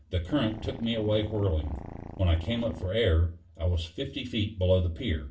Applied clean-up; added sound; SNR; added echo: none; Purr; 13 dB; reverberation time 0.3 s.